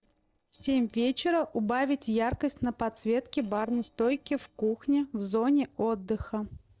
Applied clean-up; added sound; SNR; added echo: neural separator model SepFormer DNS4.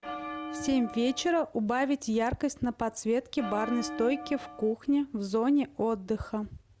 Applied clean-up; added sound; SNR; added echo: none; Bell; 9 dB; none.